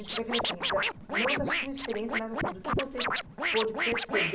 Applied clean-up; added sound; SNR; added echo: none; Scratching (performance technique); -3 dB; reverberation time 0.1 s.